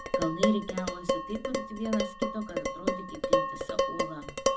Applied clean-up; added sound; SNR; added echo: none; Dishes, pots, and pans; -4 dB; reverberation time 0.4 s.